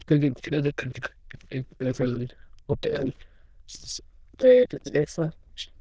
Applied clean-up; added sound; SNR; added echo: neural diffusion model UNIVERSE++.